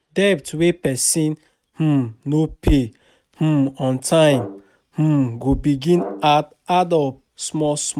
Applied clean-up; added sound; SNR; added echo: neural mask model RNNoise.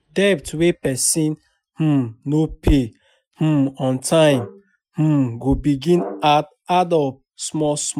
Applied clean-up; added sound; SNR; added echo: classical method Wiener filter.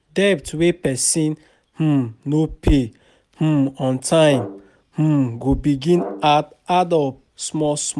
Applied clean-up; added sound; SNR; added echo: none; Brass instrument; 16 dB; none.